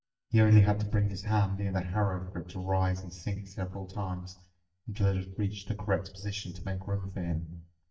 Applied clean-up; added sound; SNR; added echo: neural mask model DeepFilterNet 3.